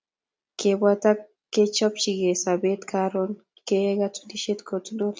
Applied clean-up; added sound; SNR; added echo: none; none; none; none.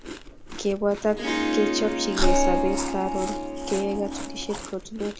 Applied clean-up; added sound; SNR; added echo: none; Chewing, mastication + Harp; -2 dB; none.